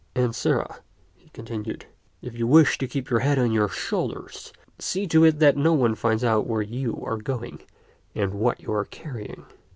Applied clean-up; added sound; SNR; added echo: none; none; none; none.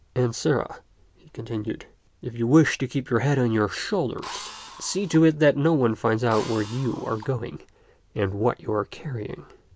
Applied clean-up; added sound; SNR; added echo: none; Drill; 17 dB; none.